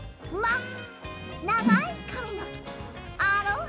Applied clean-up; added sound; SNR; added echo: none; Whoosh, swoosh, swish; 0 dB; none.